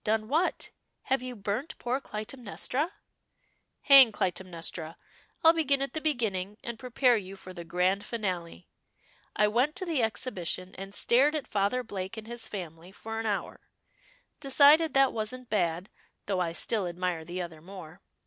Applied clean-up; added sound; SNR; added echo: none; none; none; none.